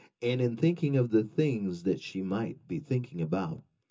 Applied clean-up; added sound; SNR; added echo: none; none; none; reverberation time 0.2 s.